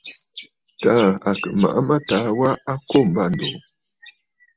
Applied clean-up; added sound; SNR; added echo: none; none; none; none.